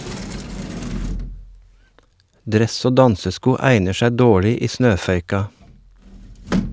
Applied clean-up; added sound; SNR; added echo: none; Sliding door; 11 dB; none.